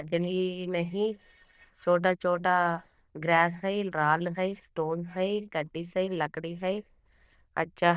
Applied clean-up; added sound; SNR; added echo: neural diffusion model UNIVERSE++.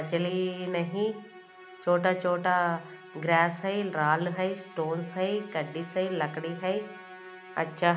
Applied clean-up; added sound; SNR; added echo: none; Musical instrument; 18 dB; none.